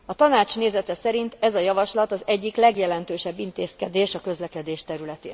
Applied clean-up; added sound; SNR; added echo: none; none; none; none.